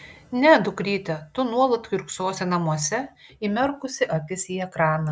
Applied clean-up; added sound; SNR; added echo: none; none; none; none.